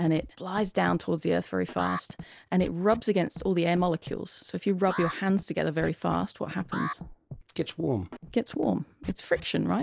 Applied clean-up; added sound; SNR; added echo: neural mask model Resemble Enhance denoiser.